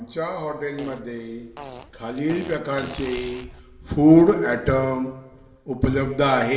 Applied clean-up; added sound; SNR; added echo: none; Fart; 18 dB; reverberation time 1.7 s.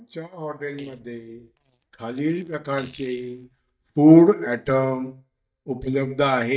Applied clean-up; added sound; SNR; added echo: neural mask model DeepFilterNet 3.